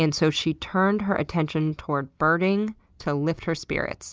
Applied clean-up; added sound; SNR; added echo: none; none; none; none.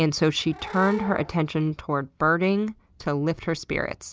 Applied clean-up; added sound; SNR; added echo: none; Animal / Brass instrument; 17 dB; none.